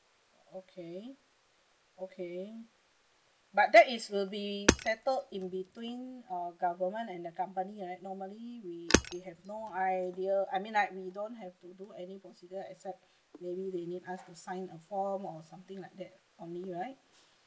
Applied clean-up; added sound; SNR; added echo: none; Hammer; 2 dB; none.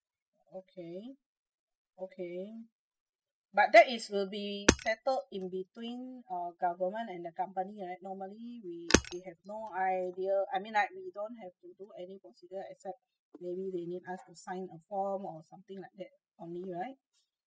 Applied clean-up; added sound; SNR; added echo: classical method spectral subtraction.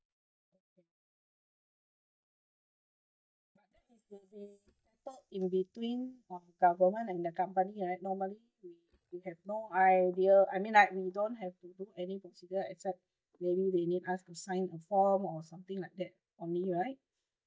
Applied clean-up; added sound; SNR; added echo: neural mask model DeepFilterNet 3.